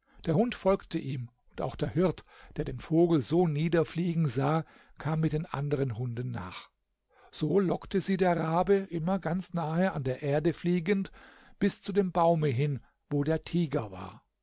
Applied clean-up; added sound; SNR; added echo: none; none; none; none.